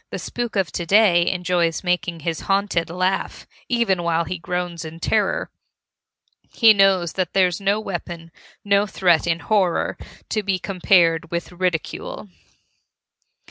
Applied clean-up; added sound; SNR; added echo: none; none; none; none.